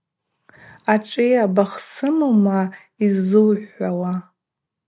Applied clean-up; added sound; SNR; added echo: none; none; none; none.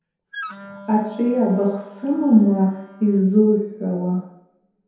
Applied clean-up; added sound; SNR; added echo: none; Wind instrument, woodwind instrument; 19 dB; reverberation time 0.9 s.